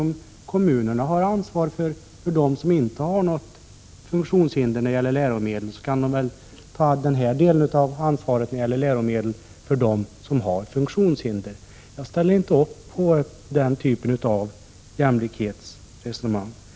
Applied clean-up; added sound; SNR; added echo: none; none; none; none.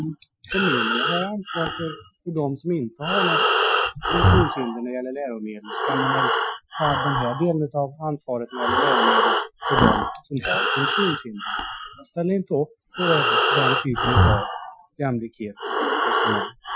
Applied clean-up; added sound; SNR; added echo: classical method Wiener filter.